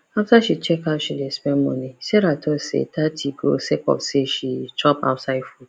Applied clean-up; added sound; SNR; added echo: none; none; none; none.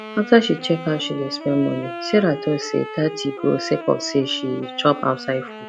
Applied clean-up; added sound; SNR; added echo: none; Wind instrument, woodwind instrument; 11 dB; none.